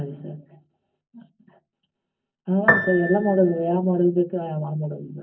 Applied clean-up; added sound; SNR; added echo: none; Piano; 0 dB; reverberation time 0.3 s.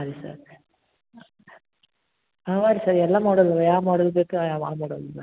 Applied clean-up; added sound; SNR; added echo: none; none; none; none.